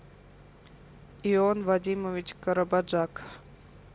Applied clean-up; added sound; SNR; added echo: none; none; none; none.